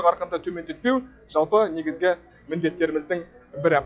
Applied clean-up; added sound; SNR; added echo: classical method log-MMSE.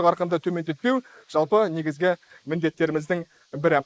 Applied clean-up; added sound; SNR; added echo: neural mask model Resemble Enhance denoiser.